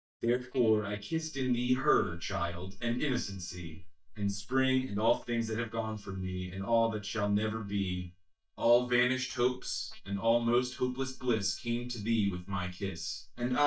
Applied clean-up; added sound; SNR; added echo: neural mask model DeepFilterNet 3.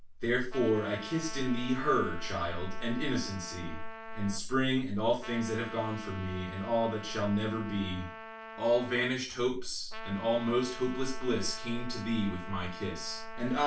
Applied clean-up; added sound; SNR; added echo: none; Trumpet; 14 dB; reverberation time 0.3 s.